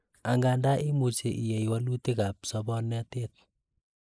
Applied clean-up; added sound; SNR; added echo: neural mask model Resemble Enhance denoiser.